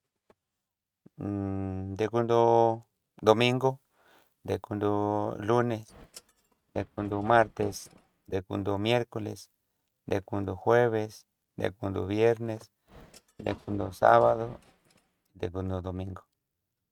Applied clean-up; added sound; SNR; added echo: neural mask model RNNoise.